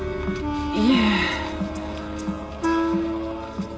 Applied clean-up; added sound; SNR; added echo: none; Bass guitar; 14 dB; reverberation time 1.8 s.